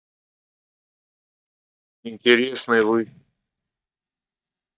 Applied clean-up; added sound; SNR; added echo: neural mask model DeepFilterNet 3.